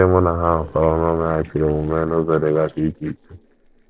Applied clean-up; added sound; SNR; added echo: neural separator model SepFormer DNS4.